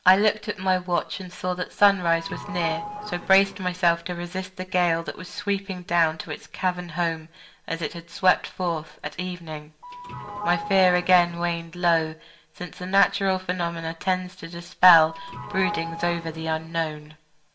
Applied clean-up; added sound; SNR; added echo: none; Sliding door / Doorbell; 11 dB; reverberation time 0.3 s.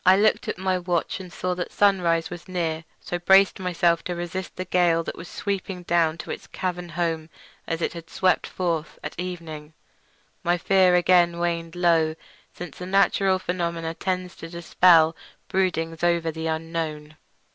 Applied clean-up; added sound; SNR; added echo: none; none; none; none.